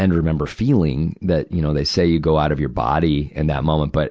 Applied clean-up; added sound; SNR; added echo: none; none; none; none.